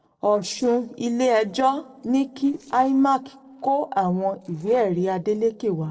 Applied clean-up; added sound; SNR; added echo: neural separator model SepFormer DNS4.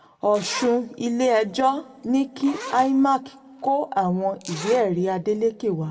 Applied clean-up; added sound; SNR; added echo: none; Zipper (clothing); 17 dB; reverberation time 0.8 s.